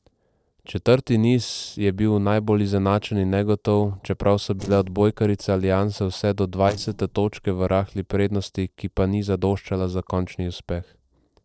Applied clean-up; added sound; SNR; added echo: neural separator model SepFormer DNS4.